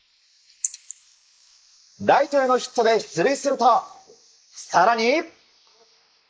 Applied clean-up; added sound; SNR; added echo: neural mask model Resemble Enhance denoiser.